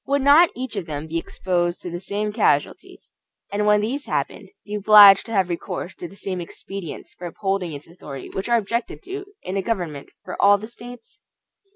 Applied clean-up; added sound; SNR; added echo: none; none; none; none.